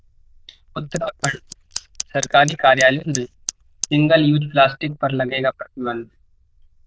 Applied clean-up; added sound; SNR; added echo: neural diffusion model UNIVERSE++.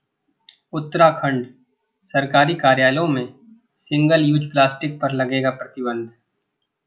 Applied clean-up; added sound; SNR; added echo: none; none; none; none.